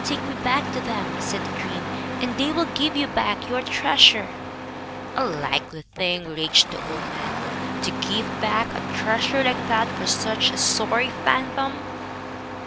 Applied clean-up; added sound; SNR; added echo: none; Engine starting; 5 dB; none.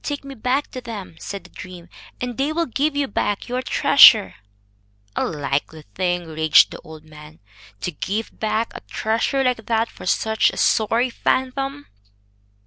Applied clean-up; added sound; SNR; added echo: none; none; none; none.